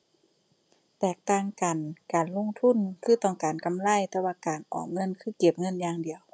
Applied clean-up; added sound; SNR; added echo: none; none; none; none.